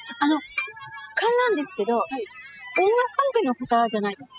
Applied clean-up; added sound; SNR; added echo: classical method spectral subtraction.